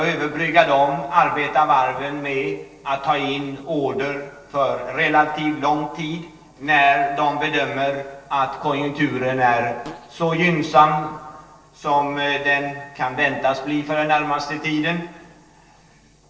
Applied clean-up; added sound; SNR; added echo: neural separator model SepFormer DNS4.